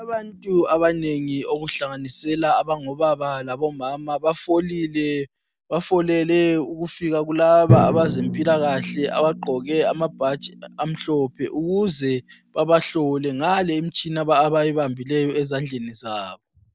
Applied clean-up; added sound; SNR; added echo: none; Drum; 10 dB; none.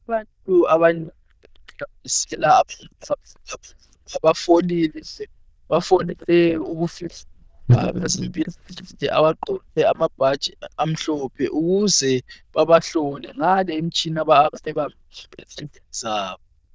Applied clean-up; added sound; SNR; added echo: neural diffusion model UNIVERSE++.